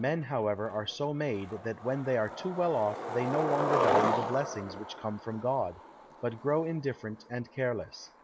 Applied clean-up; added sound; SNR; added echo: none; Skateboard; 4 dB; none.